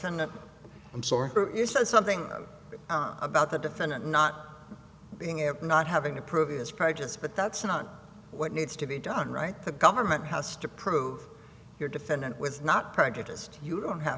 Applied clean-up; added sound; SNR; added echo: none; none; none; none.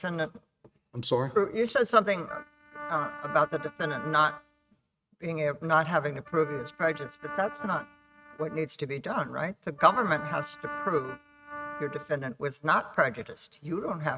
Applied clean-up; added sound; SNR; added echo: neural mask model RNNoise.